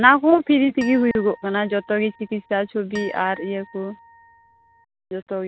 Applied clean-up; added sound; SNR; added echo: none; Harp; 20 dB; none.